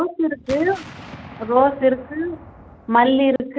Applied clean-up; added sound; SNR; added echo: none; Explosion; 19 dB; none.